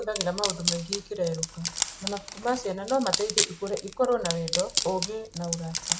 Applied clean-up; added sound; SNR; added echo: none; Wood; 2 dB; none.